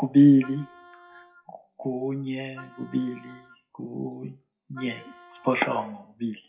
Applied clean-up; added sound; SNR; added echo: classical method WPE with log-MMSE.